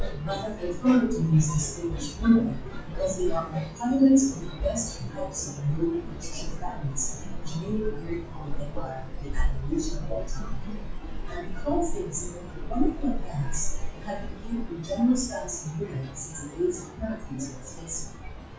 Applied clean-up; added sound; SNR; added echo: classical method WPE with log-MMSE.